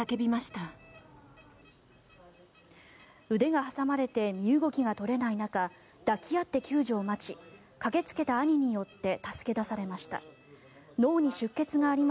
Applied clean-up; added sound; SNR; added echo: none; none; none; none.